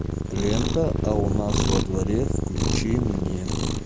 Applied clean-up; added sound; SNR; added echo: none; Cat; -4 dB; none.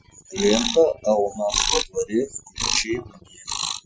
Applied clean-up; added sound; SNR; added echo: classical method Wiener filter.